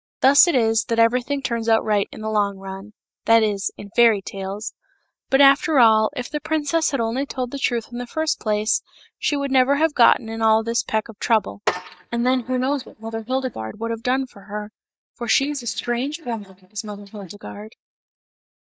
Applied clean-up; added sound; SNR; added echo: neural mask model DeepFilterNet 3.